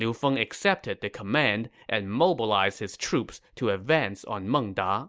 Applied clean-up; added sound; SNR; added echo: none; none; none; none.